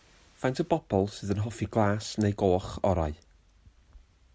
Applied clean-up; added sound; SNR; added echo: none; none; none; none.